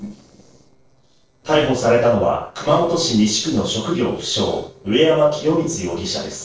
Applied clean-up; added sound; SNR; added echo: neural separator model SepFormer DNS4.